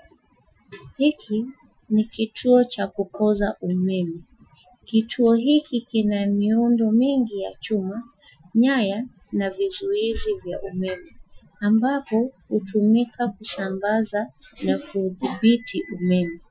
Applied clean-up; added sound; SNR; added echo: classical method Wiener filter.